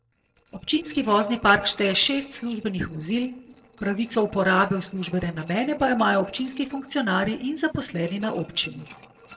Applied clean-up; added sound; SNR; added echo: neural separator model SepFormer DNS4.